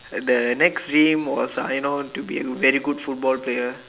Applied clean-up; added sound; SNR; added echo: none; none; none; none.